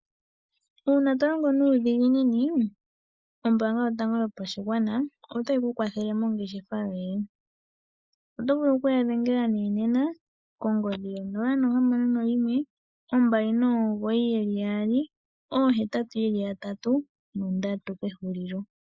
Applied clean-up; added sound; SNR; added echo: neural mask model Resemble Enhance denoiser.